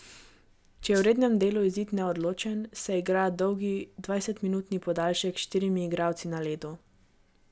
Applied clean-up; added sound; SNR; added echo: none; Rattle (instrument); 16 dB; none.